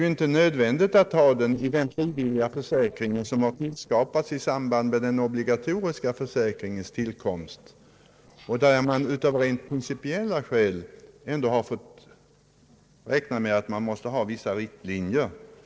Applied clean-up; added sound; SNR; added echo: neural separator model SepFormer DNS4.